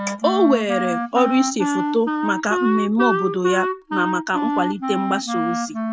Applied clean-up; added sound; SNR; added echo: none; Wind instrument, woodwind instrument; 2 dB; none.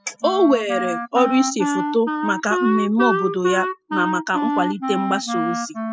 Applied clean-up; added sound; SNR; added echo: classical method spectral subtraction.